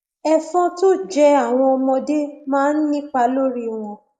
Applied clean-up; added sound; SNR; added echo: neural mask model Resemble Enhance denoiser.